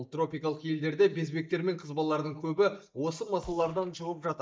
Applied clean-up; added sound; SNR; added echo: neural mask model DeepFilterNet 3.